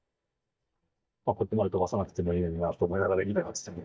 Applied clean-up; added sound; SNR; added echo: neural mask model DeepFilterNet 3.